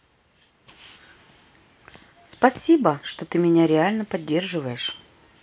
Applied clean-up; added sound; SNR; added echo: none; none; none; none.